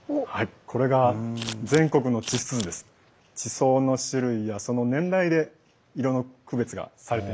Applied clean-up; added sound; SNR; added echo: none; Scissors; 12 dB; none.